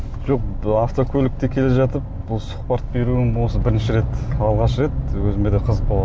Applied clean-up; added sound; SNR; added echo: none; none; none; none.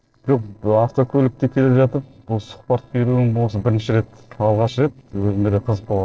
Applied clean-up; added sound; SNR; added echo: neural separator model SepFormer DNS4.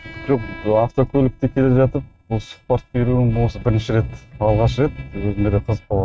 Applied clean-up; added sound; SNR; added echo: neural mask model RNNoise.